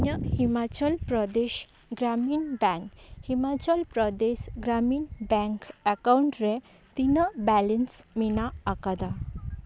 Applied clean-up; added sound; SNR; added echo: none; none; none; none.